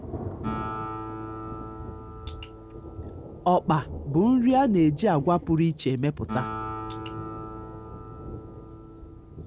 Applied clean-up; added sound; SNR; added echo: none; Thunder + Acoustic guitar; 9 dB; none.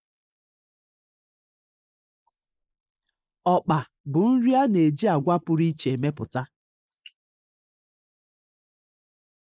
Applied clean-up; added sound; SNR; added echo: neural mask model Resemble Enhance denoiser.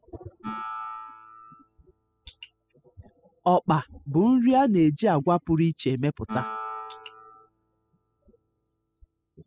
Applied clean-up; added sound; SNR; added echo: classical method spectral subtraction.